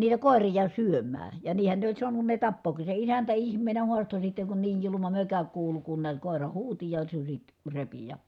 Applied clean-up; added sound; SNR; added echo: none; none; none; none.